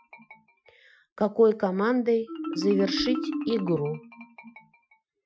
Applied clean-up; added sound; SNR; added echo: classical method Wiener filter.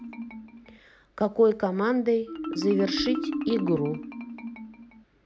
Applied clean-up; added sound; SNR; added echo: none; Marimba, xylophone; 7 dB; none.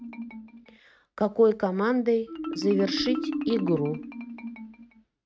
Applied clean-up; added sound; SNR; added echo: neural mask model RNNoise.